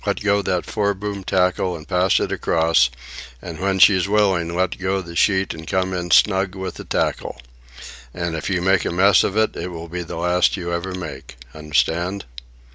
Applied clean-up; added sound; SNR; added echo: none; none; none; none.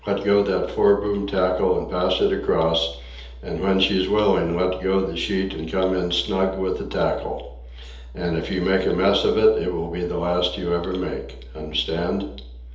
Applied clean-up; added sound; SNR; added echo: none; none; none; reverberation time 0.8 s.